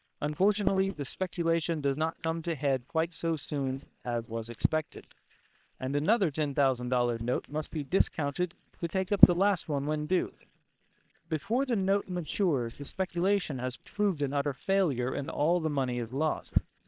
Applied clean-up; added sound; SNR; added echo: neural separator model SepFormer WHAM!.